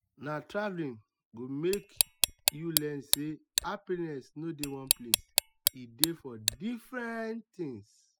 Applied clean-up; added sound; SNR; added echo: classical method spectral subtraction.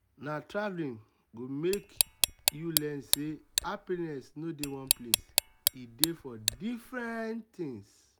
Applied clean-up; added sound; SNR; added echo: none; Tick; -5 dB; none.